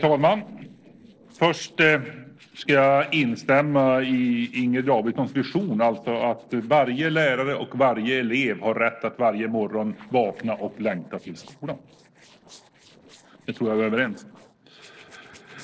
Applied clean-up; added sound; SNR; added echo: neural separator model SepFormer DNS4.